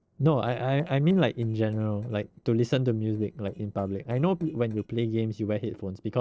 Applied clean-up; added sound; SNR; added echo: neural separator model SepFormer DNS4.